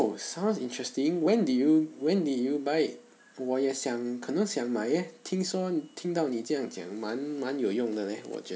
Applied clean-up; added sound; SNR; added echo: none; none; none; none.